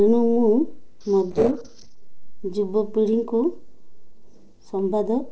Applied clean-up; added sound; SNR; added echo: neural separator model SepFormer DNS4.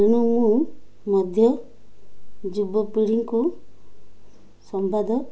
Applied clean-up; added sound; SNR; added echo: none; none; none; none.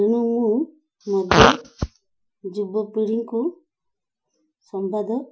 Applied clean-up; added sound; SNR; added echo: classical method Wiener filter.